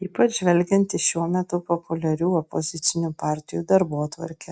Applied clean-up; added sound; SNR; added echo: none; none; none; none.